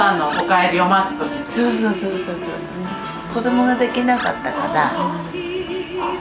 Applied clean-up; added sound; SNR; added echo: none; Snare drum + Animal; 15 dB; none.